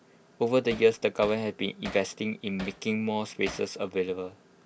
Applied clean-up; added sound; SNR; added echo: none; Hammer; 17 dB; none.